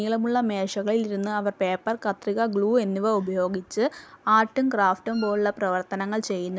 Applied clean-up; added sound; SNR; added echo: none; Wind instrument, woodwind instrument; 20 dB; none.